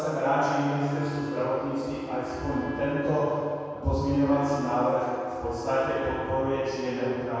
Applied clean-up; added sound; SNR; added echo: none; Wind instrument, woodwind instrument; 14 dB; reverberation time 2.2 s.